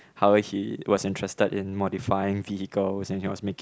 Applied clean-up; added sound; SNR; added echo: none; none; none; none.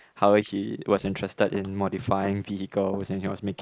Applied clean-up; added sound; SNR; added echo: neural mask model Resemble Enhance denoiser.